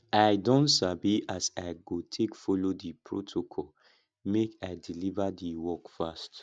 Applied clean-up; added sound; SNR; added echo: none; none; none; none.